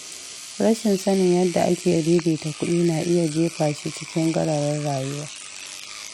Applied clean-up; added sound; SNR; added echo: none; Engine / Domestic sounds, home sounds; 14 dB; none.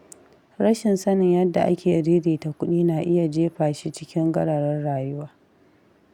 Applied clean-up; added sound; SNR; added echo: none; none; none; none.